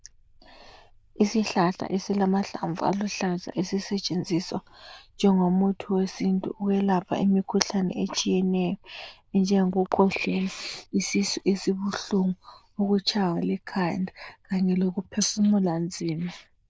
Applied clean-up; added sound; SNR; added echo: neural diffusion model UNIVERSE++.